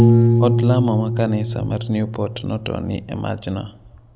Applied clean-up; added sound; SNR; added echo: none; Piano; -3 dB; none.